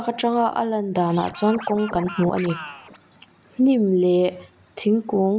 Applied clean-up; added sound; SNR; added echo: none; Scratching (performance technique); 14 dB; none.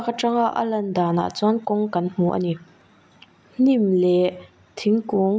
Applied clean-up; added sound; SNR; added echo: none; none; none; none.